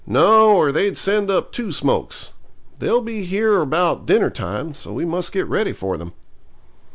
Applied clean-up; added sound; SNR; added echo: none; none; none; none.